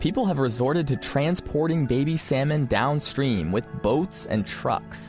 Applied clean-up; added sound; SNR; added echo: none; none; none; none.